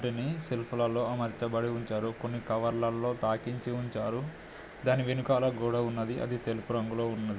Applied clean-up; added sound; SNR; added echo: none; none; none; none.